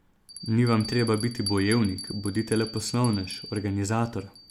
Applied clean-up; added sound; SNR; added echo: none; Bell; 13 dB; none.